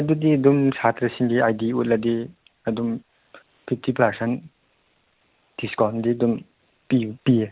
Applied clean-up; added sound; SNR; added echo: none; none; none; none.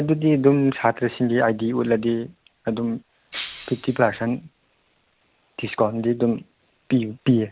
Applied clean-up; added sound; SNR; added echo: none; Shatter; 15 dB; none.